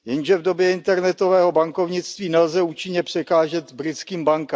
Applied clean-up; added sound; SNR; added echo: none; none; none; none.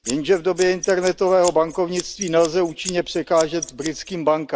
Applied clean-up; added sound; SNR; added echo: none; Scissors; 15 dB; none.